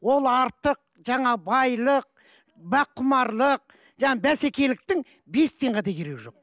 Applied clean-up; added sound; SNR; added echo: none; none; none; none.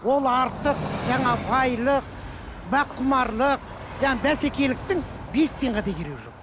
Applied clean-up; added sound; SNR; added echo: none; Train; 9 dB; none.